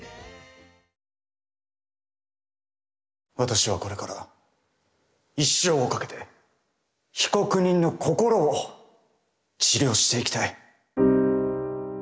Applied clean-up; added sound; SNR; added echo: none; none; none; none.